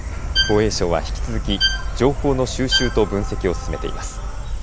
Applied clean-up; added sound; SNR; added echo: none; Insect + Bowed string instrument; 1 dB; none.